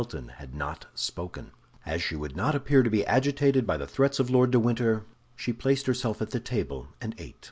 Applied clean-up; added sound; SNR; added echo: none; none; none; none.